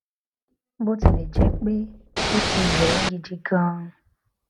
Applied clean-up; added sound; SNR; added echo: none; Knock + Ocean / Boat, Water vehicle; -4 dB; none.